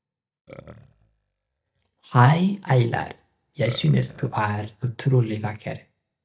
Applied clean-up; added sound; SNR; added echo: neural mask model DeepFilterNet 3.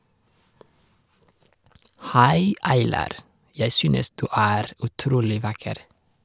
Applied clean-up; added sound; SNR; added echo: none; none; none; none.